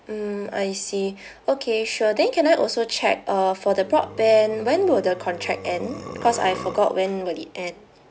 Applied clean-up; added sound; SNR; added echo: none; Burping, eructation; 14 dB; none.